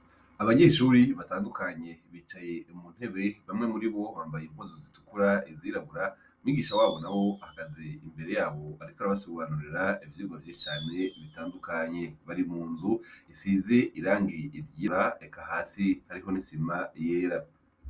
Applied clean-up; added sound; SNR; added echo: none; Fireworks; 14 dB; none.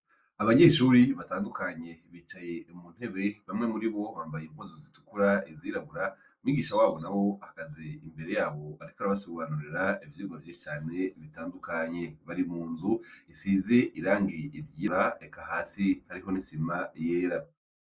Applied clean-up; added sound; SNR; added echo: neural mask model Resemble Enhance denoiser.